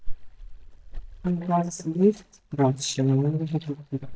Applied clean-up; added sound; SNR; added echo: neural mask model DeepFilterNet 3.